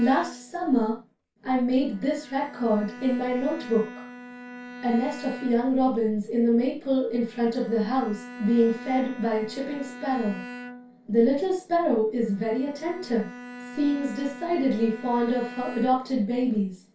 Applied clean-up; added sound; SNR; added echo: none; Bowed string instrument; 16 dB; reverberation time 0.2 s.